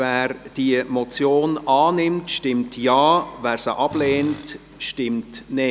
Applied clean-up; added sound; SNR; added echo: none; Tools; 17 dB; none.